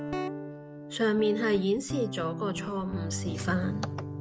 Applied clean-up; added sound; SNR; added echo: none; Guitar; 6 dB; none.